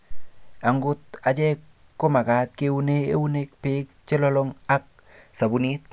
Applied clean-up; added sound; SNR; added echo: none; none; none; none.